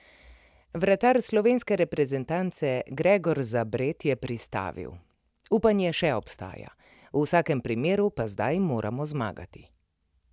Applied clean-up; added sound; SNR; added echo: none; none; none; none.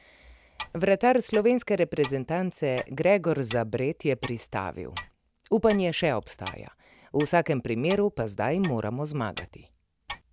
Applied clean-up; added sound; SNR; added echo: none; Clock; 18 dB; none.